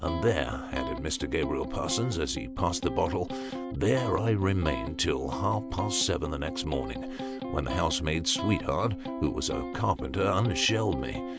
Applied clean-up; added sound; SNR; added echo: none; Electric guitar; 7 dB; none.